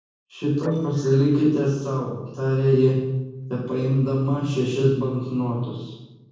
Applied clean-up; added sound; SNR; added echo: neural separator model SepFormer DNS4.